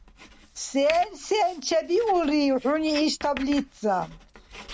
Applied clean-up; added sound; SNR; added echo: none; Writing; 17 dB; none.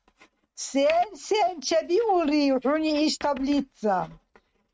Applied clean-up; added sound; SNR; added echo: neural mask model RNNoise.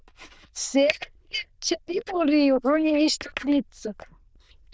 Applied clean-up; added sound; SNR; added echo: neural diffusion model UNIVERSE++.